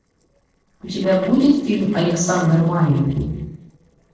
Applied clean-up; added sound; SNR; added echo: neural separator model SepFormer DNS4.